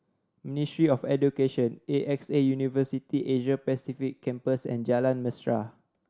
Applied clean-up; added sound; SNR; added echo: none; none; none; none.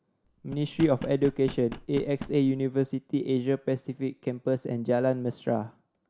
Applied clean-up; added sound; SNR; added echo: none; Knock; 13 dB; none.